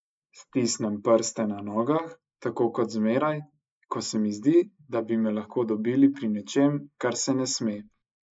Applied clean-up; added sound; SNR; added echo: neural mask model Resemble Enhance denoiser.